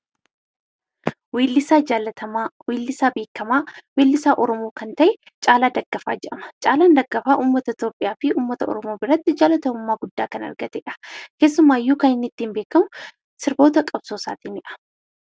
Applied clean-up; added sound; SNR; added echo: none; none; none; none.